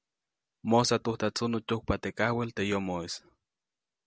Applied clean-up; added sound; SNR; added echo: none; none; none; none.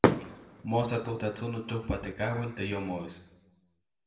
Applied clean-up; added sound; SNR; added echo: none; Fireworks; 0 dB; reverberation time 0.7 s.